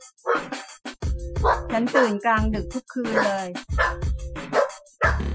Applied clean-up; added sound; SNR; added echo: classical method Wiener filter.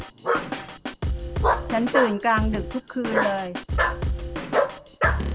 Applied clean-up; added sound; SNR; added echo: none; Bark + Drum kit; -3 dB; none.